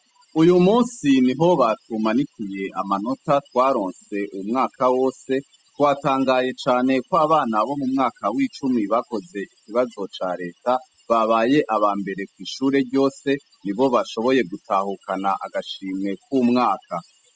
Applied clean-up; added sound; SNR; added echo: classical method spectral subtraction.